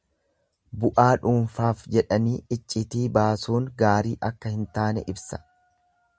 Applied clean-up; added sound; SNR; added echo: none; none; none; none.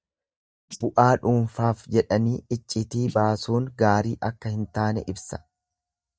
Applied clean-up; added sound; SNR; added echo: neural mask model DeepFilterNet 3.